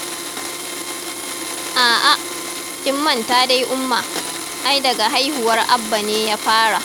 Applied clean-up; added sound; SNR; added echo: none; Domestic sounds, home sounds; 7 dB; none.